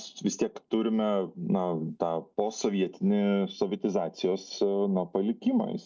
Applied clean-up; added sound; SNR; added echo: none; none; none; none.